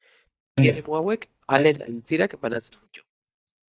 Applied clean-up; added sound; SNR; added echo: neural mask model DeepFilterNet 3.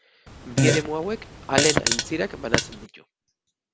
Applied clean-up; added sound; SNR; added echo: none; Fart; -4 dB; none.